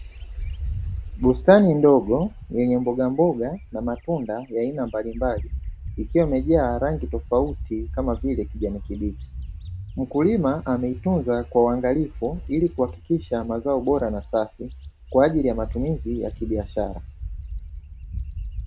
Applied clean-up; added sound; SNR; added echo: none; Bird; 10 dB; none.